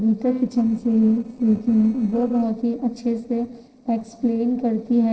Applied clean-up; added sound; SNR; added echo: neural separator model SepFormer DNS4.